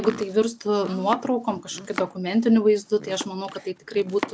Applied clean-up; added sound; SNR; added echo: none; Domestic sounds, home sounds; 14 dB; none.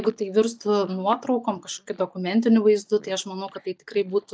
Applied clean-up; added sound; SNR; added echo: neural mask model DeepFilterNet 3.